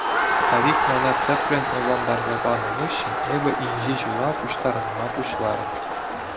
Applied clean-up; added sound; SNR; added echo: none; Crowd; -3 dB; none.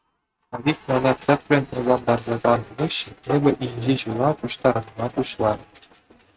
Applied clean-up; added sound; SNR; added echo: neural mask model RNNoise.